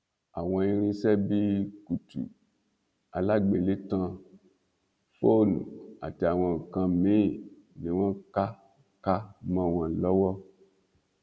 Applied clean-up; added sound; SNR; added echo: none; none; none; none.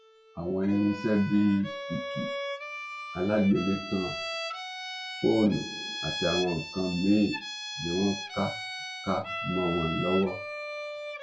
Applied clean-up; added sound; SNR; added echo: classical method WPE with log-MMSE.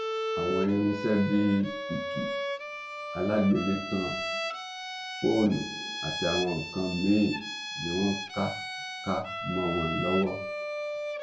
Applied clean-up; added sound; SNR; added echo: none; Bowed string instrument; 5 dB; reverberation time 0.3 s.